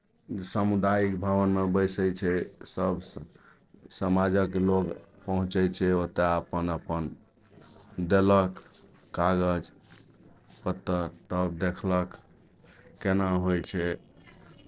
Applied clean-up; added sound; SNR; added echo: neural separator model SepFormer DNS4.